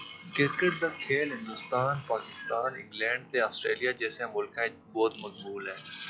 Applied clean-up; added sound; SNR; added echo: classical method log-MMSE.